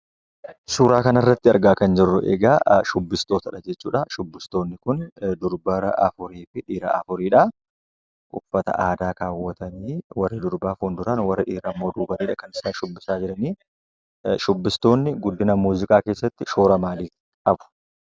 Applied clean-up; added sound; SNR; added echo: none; none; none; none.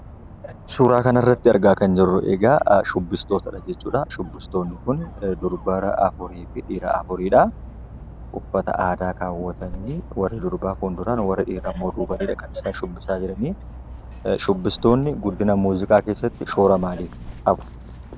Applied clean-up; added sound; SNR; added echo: none; Bird + Dog; 15 dB; none.